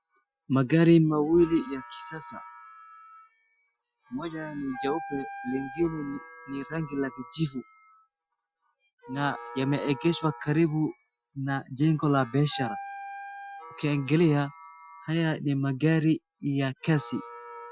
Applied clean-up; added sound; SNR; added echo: classical method Wiener filter.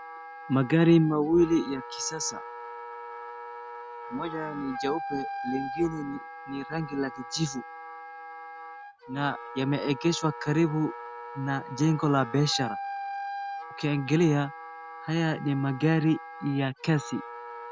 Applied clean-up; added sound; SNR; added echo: none; Wind instrument, woodwind instrument; 11 dB; none.